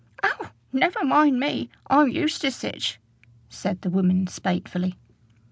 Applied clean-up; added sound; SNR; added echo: none; none; none; none.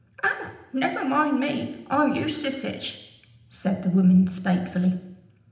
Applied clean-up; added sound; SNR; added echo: none; none; none; reverberation time 0.8 s.